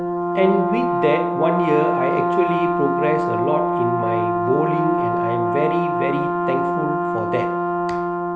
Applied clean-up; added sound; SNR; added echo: none; Brass instrument; -3 dB; none.